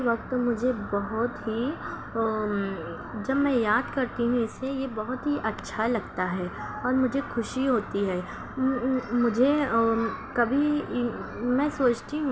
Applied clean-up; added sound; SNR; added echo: none; none; none; none.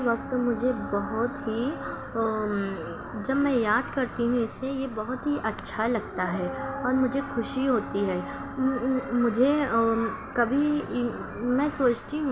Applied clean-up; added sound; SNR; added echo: none; Dog; 14 dB; none.